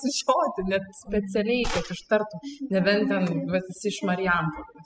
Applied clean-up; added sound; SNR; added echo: classical method spectral subtraction.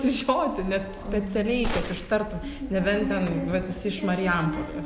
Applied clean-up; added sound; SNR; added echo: none; Gunshot, gunfire; 8 dB; none.